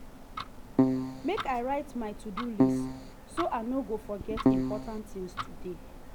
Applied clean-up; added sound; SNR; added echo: none; Tick-tock + Keyboard (musical); -4 dB; none.